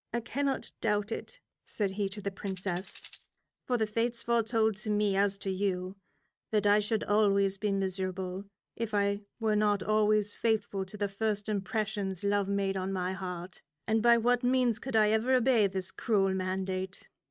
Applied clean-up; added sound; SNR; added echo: neural mask model RNNoise.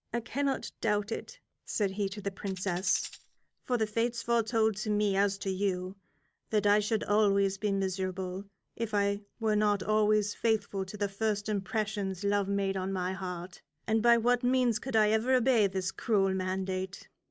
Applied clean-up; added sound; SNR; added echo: none; Tambourine; 17 dB; none.